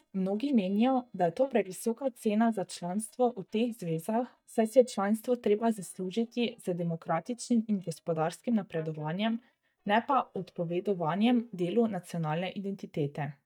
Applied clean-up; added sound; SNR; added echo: neural mask model DeepFilterNet 3.